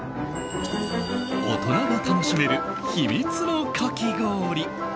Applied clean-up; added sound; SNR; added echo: none; none; none; none.